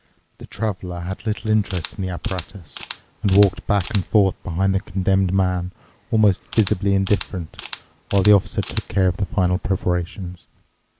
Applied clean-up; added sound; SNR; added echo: none; Camera; 14 dB; none.